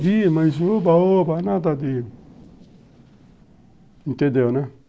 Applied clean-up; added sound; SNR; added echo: neural mask model Resemble Enhance denoiser.